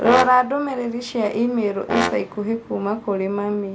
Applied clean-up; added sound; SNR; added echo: none; Brass instrument; 8 dB; none.